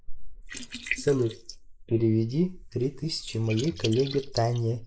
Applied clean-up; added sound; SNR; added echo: neural mask model Resemble Enhance denoiser.